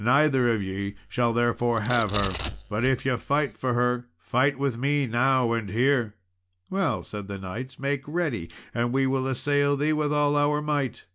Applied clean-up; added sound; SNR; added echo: none; Domestic sounds, home sounds; 9 dB; none.